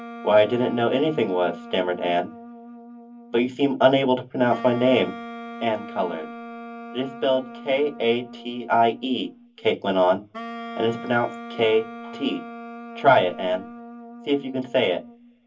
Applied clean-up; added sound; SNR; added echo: none; Wind instrument, woodwind instrument; 14 dB; reverberation time 0.3 s.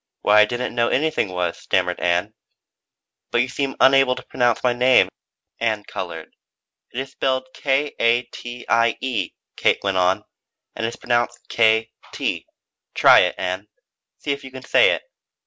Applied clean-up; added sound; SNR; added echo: none; none; none; none.